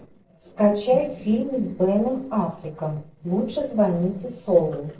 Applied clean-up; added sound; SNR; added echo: neural separator model SepFormer DNS4.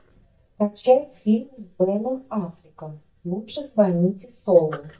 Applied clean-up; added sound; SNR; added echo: neural mask model DeepFilterNet 3.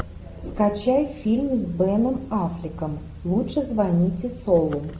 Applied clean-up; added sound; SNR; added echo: none; none; none; none.